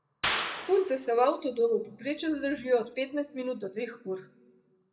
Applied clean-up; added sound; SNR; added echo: none; Clapping; 8 dB; reverberation time 0.6 s.